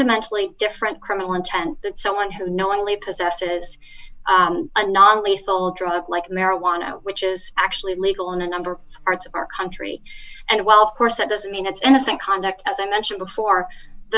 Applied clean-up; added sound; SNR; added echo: none; Buzz; 19 dB; none.